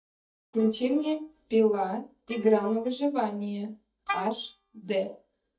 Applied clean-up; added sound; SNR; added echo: neural mask model DeepFilterNet 3.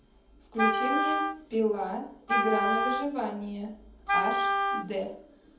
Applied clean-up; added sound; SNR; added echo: none; Wind instrument, woodwind instrument; -3 dB; reverberation time 0.6 s.